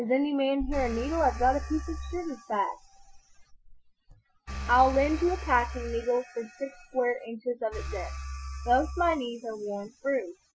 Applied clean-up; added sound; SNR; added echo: classical method Wiener filter.